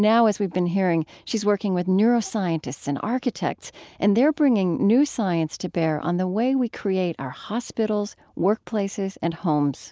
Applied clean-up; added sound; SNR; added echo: none; none; none; none.